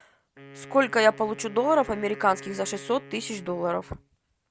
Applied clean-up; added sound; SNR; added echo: none; Wind instrument, woodwind instrument; 18 dB; none.